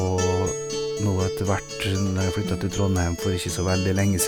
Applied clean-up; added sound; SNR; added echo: none; Acoustic guitar; 6 dB; none.